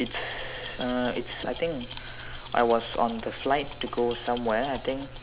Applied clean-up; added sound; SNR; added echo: none; Keys jangling; 12 dB; none.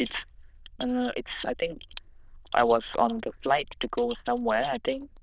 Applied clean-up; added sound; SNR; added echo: neural diffusion model UNIVERSE++.